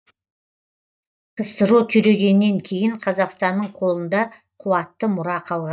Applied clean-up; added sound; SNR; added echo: neural mask model DeepFilterNet 3.